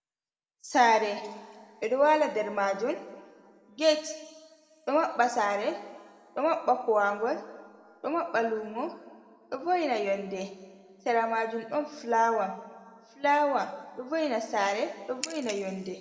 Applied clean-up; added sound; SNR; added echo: none; none; none; reverberation time 1.7 s.